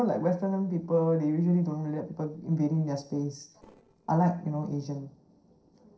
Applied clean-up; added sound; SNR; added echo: neural separator model SepFormer DNS4.